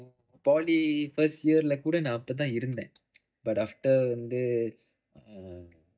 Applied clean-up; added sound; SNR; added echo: neural mask model DeepFilterNet 3.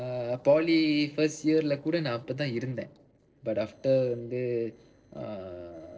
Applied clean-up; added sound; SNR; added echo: neural separator model SepFormer DNS4.